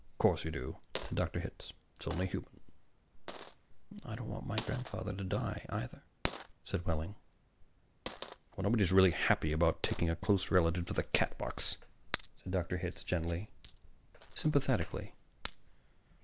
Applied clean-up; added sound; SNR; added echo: none; Coin (dropping); 8 dB; none.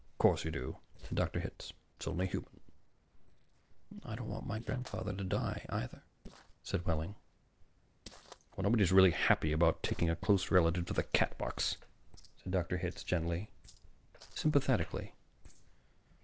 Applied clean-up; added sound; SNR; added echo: neural separator model SepFormer DNS4.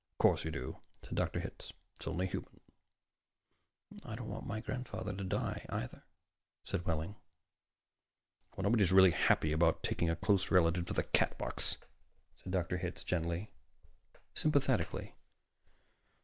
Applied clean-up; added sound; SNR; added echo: none; none; none; none.